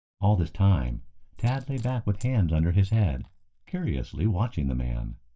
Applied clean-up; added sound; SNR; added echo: neural mask model DeepFilterNet 3.